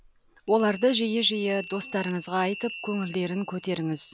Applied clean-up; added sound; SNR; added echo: none; Bell; 10 dB; none.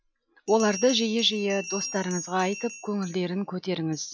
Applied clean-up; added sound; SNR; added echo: classical method log-MMSE.